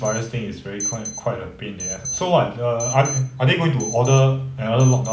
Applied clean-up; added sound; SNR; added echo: none; Alarm; 12 dB; none.